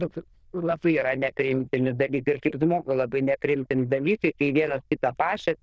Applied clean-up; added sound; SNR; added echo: neural diffusion model UNIVERSE++.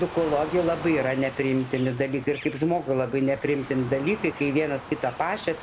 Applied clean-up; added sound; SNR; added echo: none; Waves, surf + Bird vocalization, bird call, bird song; 14 dB; none.